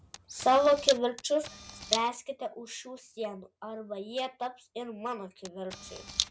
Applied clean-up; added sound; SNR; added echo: none; Camera; 5 dB; none.